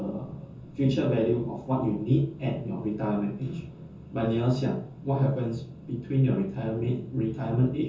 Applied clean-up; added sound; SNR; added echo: none; none; none; reverberation time 0.6 s.